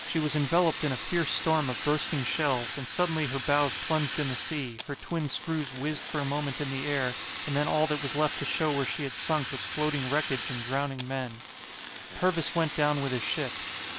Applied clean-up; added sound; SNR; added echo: none; Fire; 6 dB; none.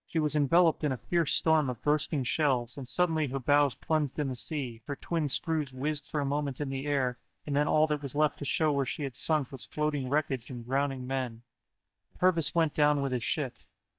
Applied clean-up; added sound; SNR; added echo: neural mask model DeepFilterNet 3.